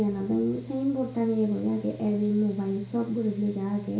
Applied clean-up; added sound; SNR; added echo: none; Mechanical fan; 16 dB; reverberation time 0.5 s.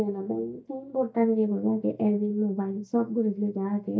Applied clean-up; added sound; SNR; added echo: neural mask model DeepFilterNet 3.